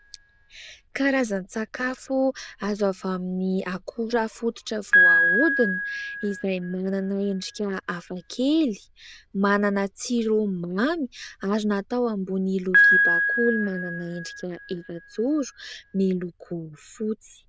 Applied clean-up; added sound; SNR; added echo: neural diffusion model UNIVERSE++.